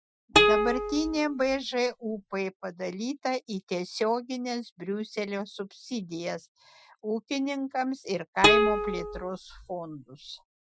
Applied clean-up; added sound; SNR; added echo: classical method Wiener filter.